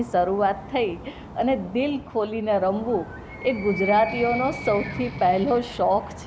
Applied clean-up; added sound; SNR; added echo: none; Strum + Animal; 13 dB; none.